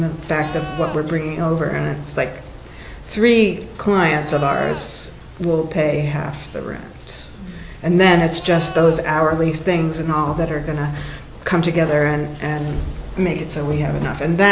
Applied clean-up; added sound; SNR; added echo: none; Livestock, farm animals, working animals; 16 dB; none.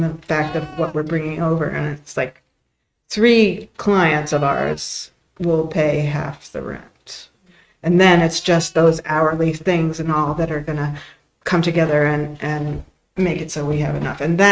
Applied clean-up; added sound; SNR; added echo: neural mask model RNNoise.